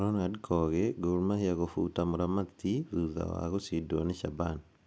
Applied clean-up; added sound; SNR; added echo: none; none; none; none.